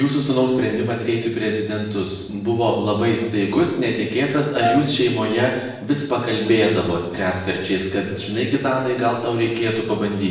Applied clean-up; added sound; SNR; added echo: neural separator model SepFormer DNS4.